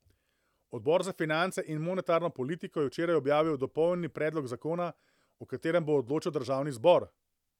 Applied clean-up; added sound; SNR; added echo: none; none; none; none.